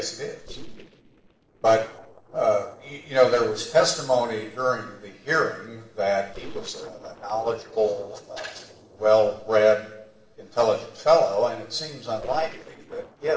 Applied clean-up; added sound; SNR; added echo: neural separator model SepFormer DNS4.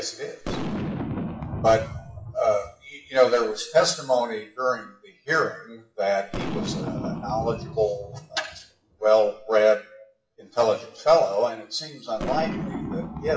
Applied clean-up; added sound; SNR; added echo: classical method WPE with log-MMSE.